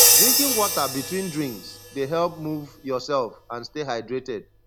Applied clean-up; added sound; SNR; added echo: none; Crash cymbal; -3 dB; none.